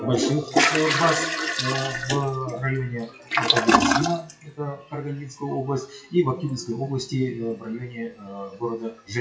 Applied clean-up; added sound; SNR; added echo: classical method WPE with log-MMSE.